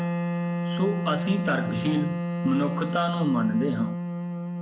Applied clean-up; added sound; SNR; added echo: none; Wind instrument, woodwind instrument; 1 dB; none.